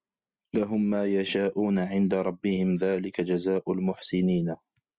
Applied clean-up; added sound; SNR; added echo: none; none; none; none.